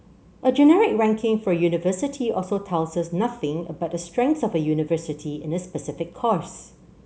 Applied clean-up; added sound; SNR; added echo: none; none; none; none.